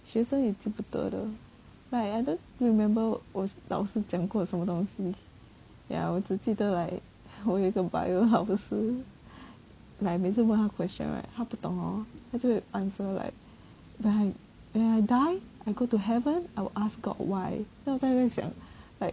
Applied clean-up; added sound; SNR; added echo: none; none; none; none.